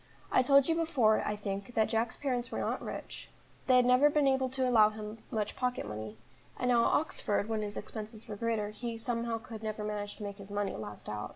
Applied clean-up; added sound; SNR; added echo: none; none; none; none.